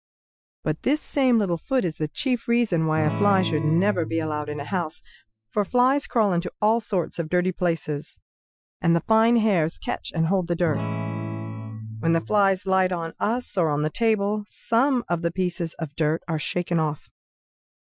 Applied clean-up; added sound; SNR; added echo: classical method Wiener filter.